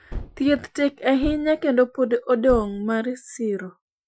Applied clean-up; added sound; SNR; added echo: classical method Wiener filter.